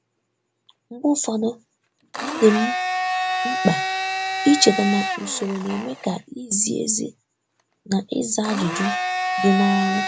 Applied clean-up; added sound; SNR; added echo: none; Domestic sounds, home sounds; 4 dB; none.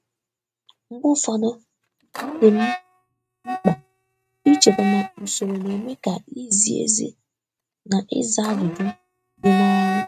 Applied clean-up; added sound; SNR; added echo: neural mask model RNNoise.